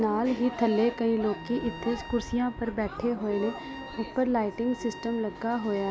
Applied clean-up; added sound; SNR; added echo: none; Trumpet; 18 dB; none.